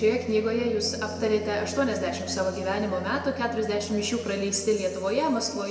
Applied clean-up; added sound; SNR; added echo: none; Brass instrument; 12 dB; reverberation time 2.1 s.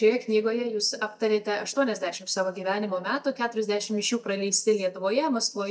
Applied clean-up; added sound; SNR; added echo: neural mask model DeepFilterNet 3.